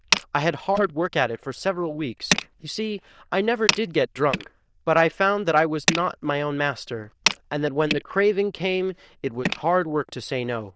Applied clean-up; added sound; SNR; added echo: neural diffusion model UNIVERSE++.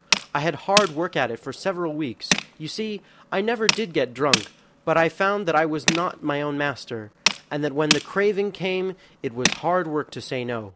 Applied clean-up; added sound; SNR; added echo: none; Tools; 5 dB; none.